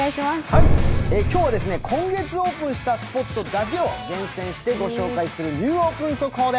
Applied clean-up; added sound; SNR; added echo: none; Drum; -3 dB; none.